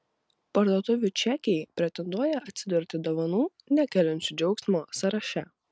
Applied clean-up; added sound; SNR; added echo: none; none; none; none.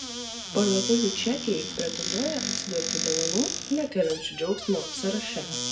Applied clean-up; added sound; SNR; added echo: none; Squeak / Cupboard open or close; 3 dB; reverberation time 0.4 s.